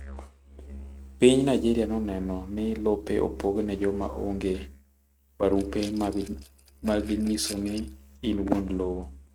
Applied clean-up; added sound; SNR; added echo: neural mask model RNNoise.